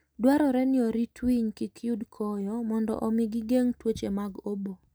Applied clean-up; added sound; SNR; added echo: none; none; none; none.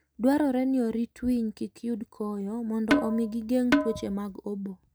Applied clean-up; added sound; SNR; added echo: none; Percussion; 0 dB; none.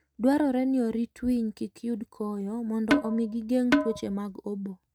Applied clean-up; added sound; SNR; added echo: neural mask model RNNoise.